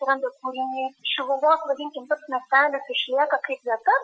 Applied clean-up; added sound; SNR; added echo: classical method Wiener filter.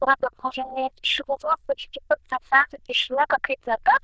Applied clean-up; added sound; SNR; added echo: neural diffusion model UNIVERSE++.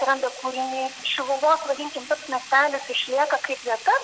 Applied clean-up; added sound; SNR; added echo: none; Sink (filling or washing); 16 dB; none.